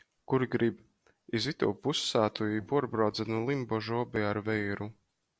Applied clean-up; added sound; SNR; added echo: neural separator model SepFormer DNS4.